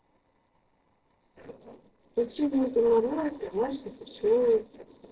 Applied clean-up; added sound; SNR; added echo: neural separator model SepFormer DNS4.